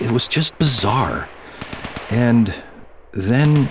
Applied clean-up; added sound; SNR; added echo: none; Gunshot, gunfire; 16 dB; none.